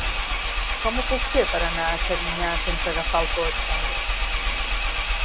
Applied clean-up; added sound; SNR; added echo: none; Engine; -5 dB; none.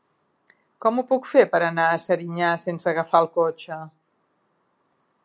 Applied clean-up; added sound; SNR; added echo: none; none; none; none.